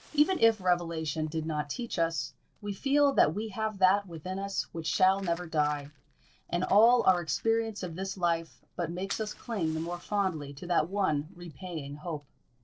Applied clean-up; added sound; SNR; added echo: neural separator model SepFormer DNS4.